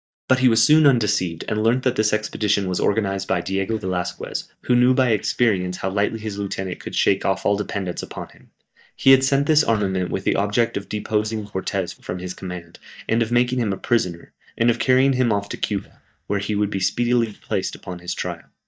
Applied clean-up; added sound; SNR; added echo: neural mask model DeepFilterNet 3.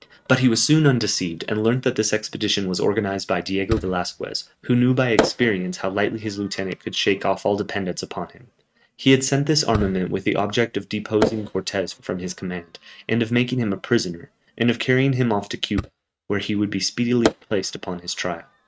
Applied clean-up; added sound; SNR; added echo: neural mask model RNNoise.